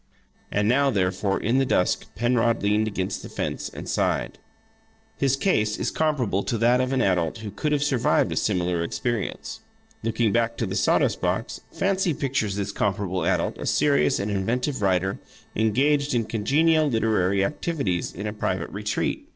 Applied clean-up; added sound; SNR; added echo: neural separator model SepFormer DNS4.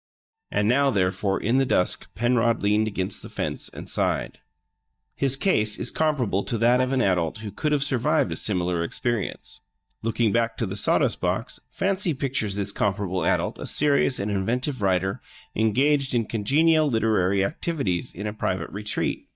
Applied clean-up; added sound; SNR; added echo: neural mask model DeepFilterNet 3.